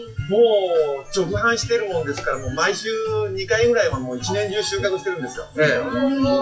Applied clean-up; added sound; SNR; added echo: classical method WPE with log-MMSE.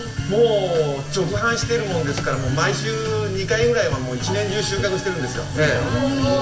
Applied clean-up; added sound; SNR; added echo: none; Drawer open or close; 19 dB; reverberation time 0.7 s.